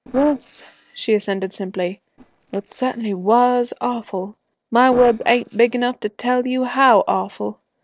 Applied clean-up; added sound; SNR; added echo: neural separator model SepFormer DNS4.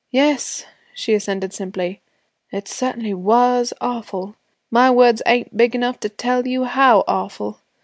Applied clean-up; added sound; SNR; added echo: none; none; none; none.